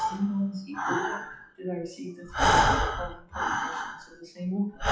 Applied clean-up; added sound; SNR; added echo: classical method WPE with log-MMSE.